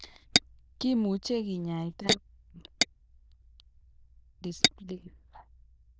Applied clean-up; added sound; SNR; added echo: neural diffusion model UNIVERSE++.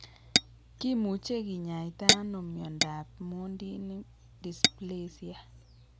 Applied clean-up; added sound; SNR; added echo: none; Tap / Glass; -3 dB; none.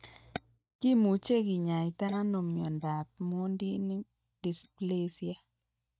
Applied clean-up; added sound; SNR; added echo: neural mask model DeepFilterNet 3.